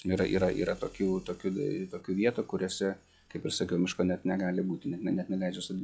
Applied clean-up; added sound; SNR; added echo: classical method log-MMSE.